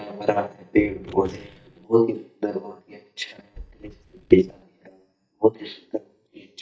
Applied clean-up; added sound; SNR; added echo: neural mask model DeepFilterNet 3.